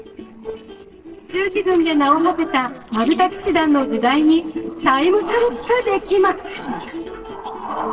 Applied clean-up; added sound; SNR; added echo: neural separator model SepFormer DNS4.